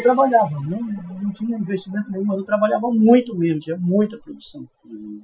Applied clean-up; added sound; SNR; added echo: classical method Wiener filter.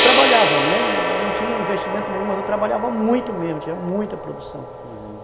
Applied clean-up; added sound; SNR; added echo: none; Gong; -1 dB; none.